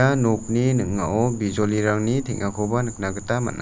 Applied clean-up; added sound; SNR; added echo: none; Insect; 16 dB; none.